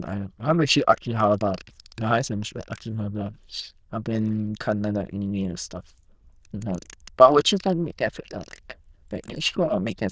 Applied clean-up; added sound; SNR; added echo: neural diffusion model UNIVERSE++.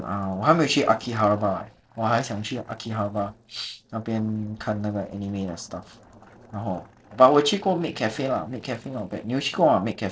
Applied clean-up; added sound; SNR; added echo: neural separator model SepFormer DNS4.